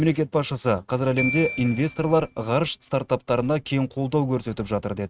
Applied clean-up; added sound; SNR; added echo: neural mask model RNNoise.